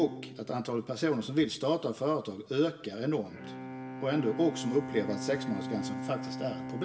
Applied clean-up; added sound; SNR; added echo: none; Bowed string instrument; 9 dB; reverberation time 0.9 s.